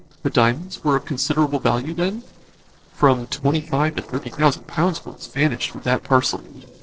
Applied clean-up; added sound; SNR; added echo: neural separator model SepFormer DNS4.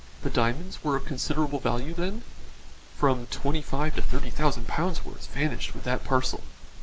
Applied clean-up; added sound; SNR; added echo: none; none; none; none.